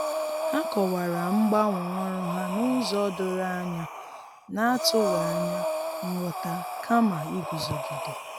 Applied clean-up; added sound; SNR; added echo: none; Breathing; 4 dB; none.